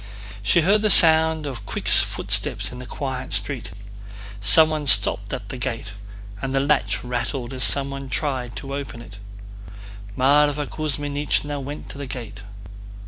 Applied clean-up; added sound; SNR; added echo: none; none; none; none.